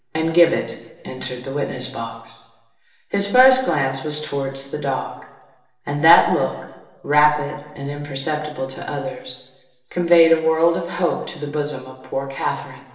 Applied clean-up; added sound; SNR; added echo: none; none; none; reverberation time 0.9 s.